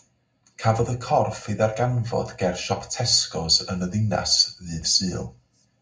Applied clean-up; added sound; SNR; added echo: none; none; none; reverberation time 0.3 s.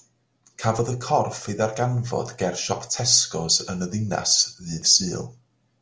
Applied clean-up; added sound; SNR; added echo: none; none; none; none.